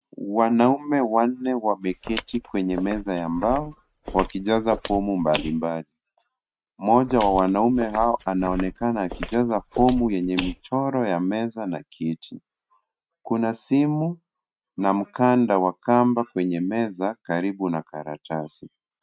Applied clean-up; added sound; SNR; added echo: neural mask model RNNoise.